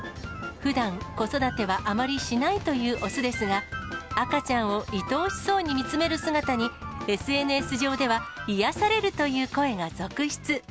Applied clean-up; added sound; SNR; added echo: none; none; none; none.